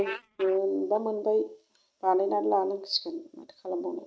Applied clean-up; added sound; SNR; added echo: neural mask model RNNoise.